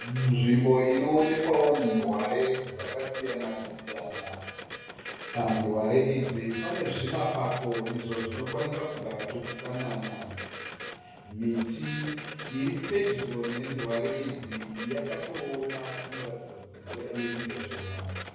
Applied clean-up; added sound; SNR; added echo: none; Printer; 11 dB; reverberation time 1.3 s.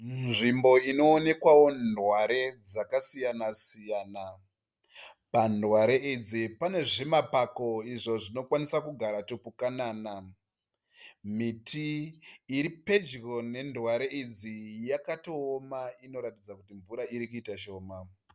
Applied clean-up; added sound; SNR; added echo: none; none; none; none.